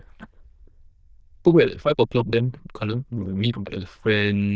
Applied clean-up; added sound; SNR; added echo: neural diffusion model UNIVERSE++.